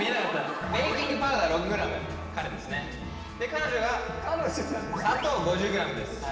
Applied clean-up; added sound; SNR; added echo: none; Trumpet; 15 dB; reverberation time 1.3 s.